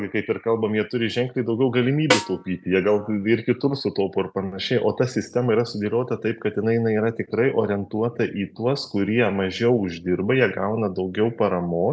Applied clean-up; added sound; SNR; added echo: none; Snare drum; 4 dB; none.